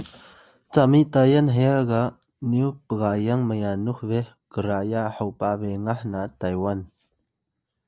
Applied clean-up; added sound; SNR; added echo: none; none; none; none.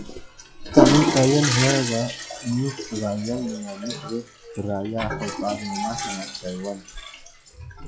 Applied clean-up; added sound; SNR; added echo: classical method log-MMSE.